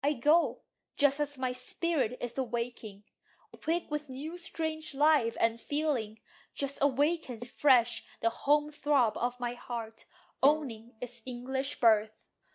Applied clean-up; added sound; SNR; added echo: neural mask model DeepFilterNet 3.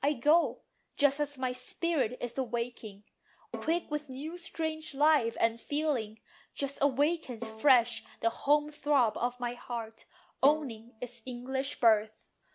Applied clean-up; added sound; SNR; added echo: none; Bowed string instrument; 17 dB; none.